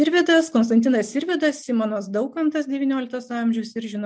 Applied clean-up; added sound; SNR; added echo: none; none; none; none.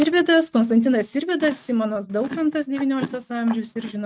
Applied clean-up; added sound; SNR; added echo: neural mask model RNNoise.